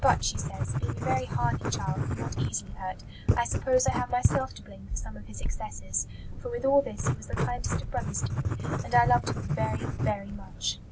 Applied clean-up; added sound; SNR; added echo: none; Writing; -1 dB; none.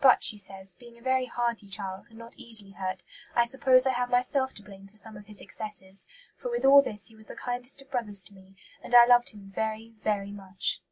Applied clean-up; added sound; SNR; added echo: none; none; none; none.